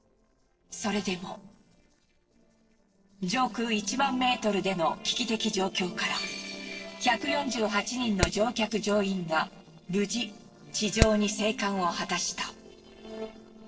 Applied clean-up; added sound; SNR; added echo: neural separator model SepFormer DNS4.